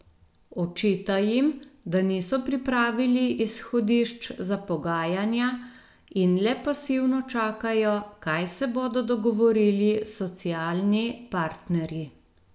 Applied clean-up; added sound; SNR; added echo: none; none; none; none.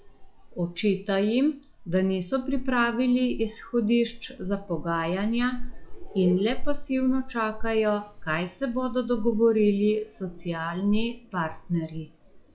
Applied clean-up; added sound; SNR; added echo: classical method log-MMSE.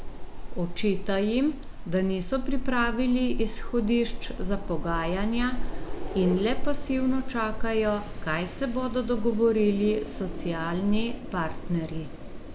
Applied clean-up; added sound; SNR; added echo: none; Wind; 2 dB; none.